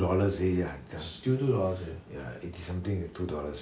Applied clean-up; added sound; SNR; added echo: none; none; none; none.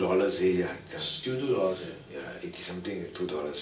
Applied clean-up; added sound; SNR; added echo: none; none; none; reverberation time 0.2 s.